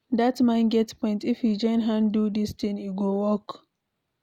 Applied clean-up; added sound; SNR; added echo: none; none; none; none.